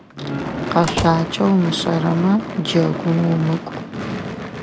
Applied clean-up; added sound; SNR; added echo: none; Gunshot, gunfire / Fireworks + Squeak / Slam / Wood; 7 dB; none.